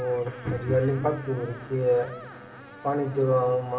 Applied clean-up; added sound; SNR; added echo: none; Screech; 19 dB; reverberation time 2.9 s.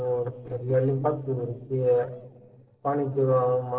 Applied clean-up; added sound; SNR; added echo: neural separator model SepFormer DNS4.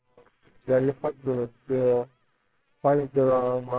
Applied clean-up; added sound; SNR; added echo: neural separator model SepFormer WHAMR!.